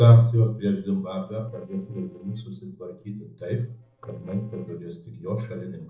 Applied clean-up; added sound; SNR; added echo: neural separator model SepFormer DNS4.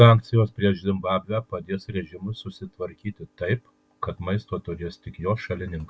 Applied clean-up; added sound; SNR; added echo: none; none; none; none.